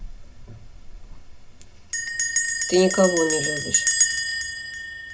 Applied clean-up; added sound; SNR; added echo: none; Bell; -1 dB; reverberation time 0.4 s.